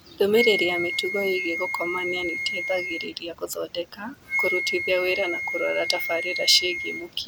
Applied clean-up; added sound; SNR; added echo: none; Wind instrument, woodwind instrument; 3 dB; none.